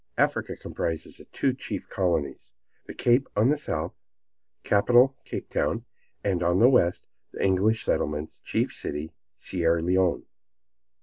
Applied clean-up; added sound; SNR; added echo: none; none; none; none.